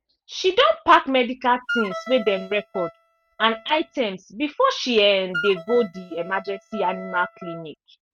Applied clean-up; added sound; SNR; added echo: neural mask model RNNoise.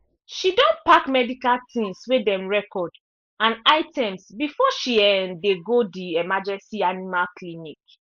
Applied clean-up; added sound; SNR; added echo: neural mask model Resemble Enhance denoiser.